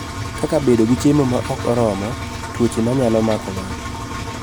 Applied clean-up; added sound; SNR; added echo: none; Engine; 8 dB; none.